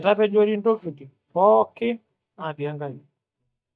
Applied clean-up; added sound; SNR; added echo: neural mask model DeepFilterNet 3.